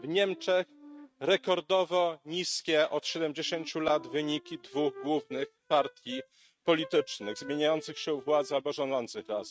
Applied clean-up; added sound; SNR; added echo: neural mask model RNNoise.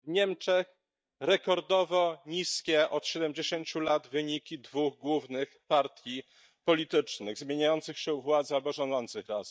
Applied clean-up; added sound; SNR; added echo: neural mask model DeepFilterNet 3.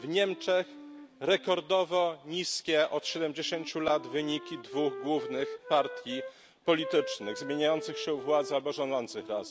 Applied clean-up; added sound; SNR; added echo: none; Wind instrument, woodwind instrument; 13 dB; none.